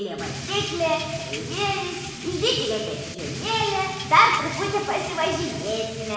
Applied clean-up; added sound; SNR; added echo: none; Drip / Rain; 9 dB; reverberation time 1.2 s.